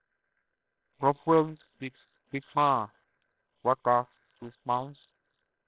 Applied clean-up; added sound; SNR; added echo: neural separator model SepFormer WHAMR!.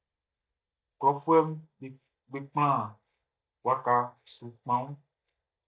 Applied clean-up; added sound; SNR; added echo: neural mask model DeepFilterNet 3.